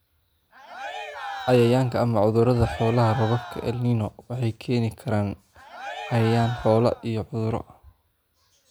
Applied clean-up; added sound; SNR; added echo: none; Cheering; 13 dB; none.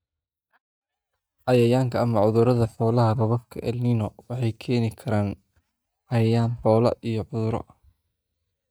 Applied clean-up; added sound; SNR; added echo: neural mask model DeepFilterNet 3.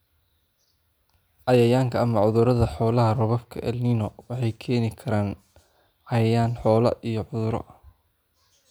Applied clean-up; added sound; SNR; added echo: none; none; none; none.